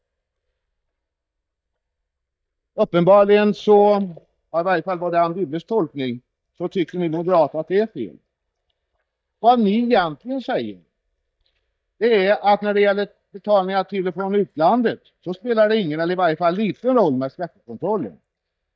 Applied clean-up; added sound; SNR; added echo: neural mask model DeepFilterNet 3.